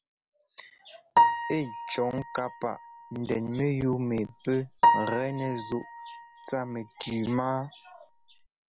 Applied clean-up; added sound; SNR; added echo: none; Piano; -1 dB; none.